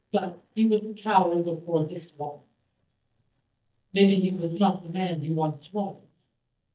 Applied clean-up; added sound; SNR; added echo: neural mask model DeepFilterNet 3.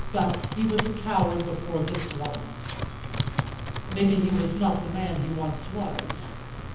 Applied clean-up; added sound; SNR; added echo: none; Computer keyboard; 4 dB; reverberation time 1.3 s.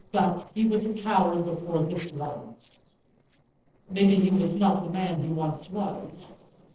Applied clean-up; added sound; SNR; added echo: neural separator model SepFormer DNS4.